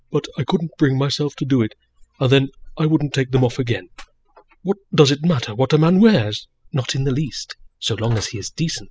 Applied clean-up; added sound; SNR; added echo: classical method spectral subtraction.